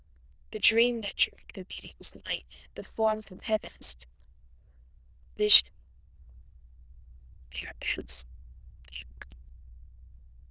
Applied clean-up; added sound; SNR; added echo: neural diffusion model UNIVERSE++.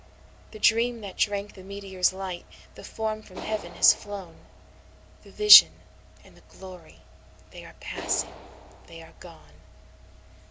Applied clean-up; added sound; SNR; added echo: none; Clapping; 17 dB; none.